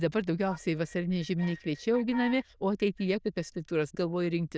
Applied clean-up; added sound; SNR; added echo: neural diffusion model UNIVERSE++.